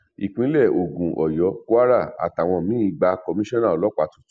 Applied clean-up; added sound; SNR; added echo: none; none; none; none.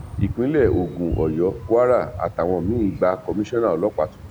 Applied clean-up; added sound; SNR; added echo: none; Dog; 10 dB; none.